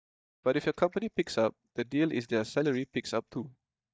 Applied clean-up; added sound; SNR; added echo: neural mask model DeepFilterNet 3.